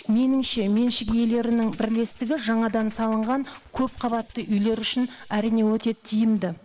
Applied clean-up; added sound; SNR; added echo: neural mask model Resemble Enhance denoiser.